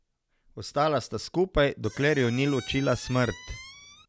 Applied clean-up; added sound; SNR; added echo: none; Squeak; 17 dB; none.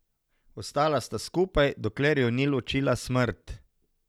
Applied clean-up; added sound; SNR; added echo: none; none; none; none.